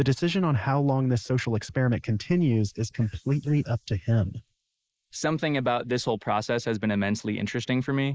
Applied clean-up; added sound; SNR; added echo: neural mask model Resemble Enhance denoiser.